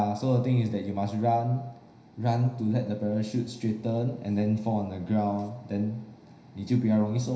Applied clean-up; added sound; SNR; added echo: none; none; none; reverberation time 0.9 s.